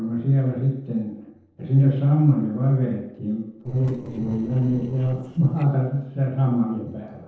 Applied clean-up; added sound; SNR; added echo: neural separator model SepFormer DNS4.